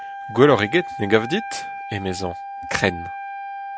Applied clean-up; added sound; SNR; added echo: none; Wind instrument, woodwind instrument; 10 dB; none.